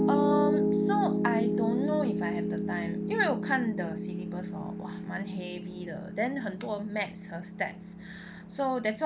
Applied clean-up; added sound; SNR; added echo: none; Piano; -2 dB; none.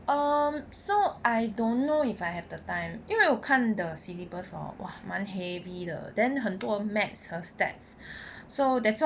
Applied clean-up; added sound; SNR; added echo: none; none; none; none.